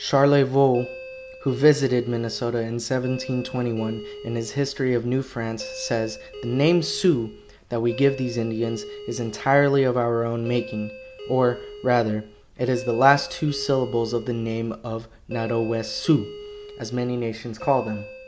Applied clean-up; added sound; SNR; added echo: none; Doorbell; 16 dB; none.